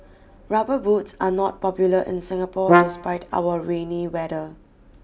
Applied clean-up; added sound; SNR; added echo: none; Brass instrument; -4 dB; none.